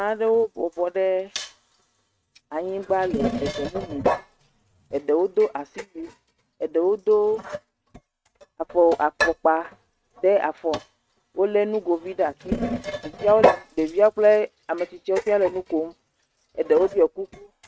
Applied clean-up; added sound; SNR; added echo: neural mask model RNNoise.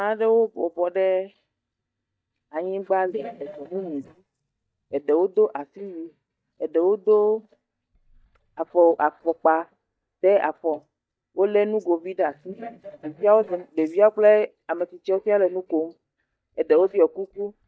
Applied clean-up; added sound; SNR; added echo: neural mask model DeepFilterNet 3.